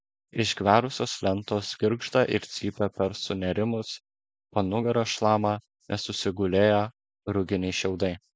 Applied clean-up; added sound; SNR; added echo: none; none; none; none.